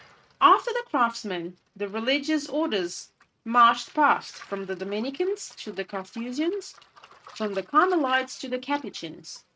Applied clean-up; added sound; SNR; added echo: neural mask model RNNoise.